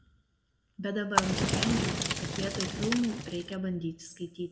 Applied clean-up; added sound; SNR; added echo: none; Fire; -3 dB; reverberation time 1.3 s.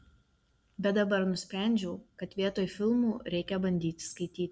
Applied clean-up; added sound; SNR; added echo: none; none; none; none.